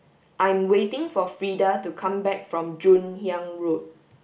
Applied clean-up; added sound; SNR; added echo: none; none; none; none.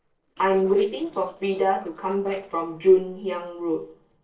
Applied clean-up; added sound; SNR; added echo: neural separator model SepFormer DNS4.